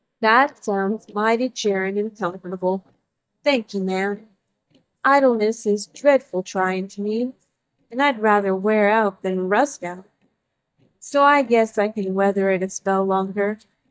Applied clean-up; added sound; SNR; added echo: neural mask model DeepFilterNet 3.